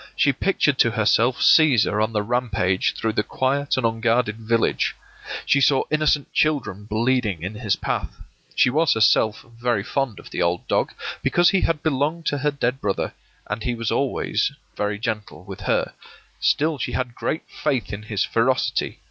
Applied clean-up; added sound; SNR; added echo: none; none; none; none.